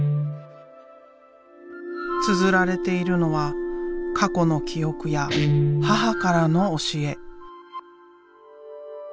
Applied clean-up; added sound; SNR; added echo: none; Guitar; 6 dB; none.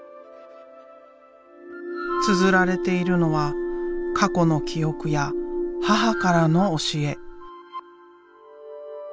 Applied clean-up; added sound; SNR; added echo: none; none; none; none.